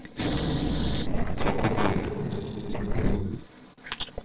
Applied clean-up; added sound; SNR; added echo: neural separator model SepFormer DNS4.